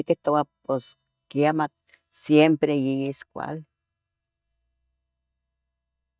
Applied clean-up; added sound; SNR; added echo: neural mask model DeepFilterNet 3.